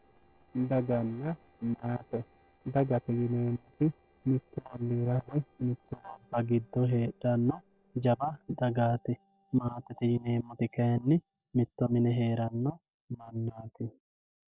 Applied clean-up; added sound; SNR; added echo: neural separator model SepFormer DNS4.